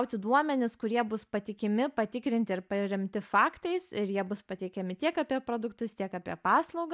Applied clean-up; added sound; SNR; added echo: none; none; none; none.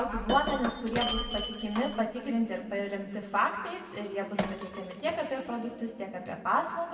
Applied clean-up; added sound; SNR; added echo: none; Shatter; 4 dB; reverberation time 2.0 s.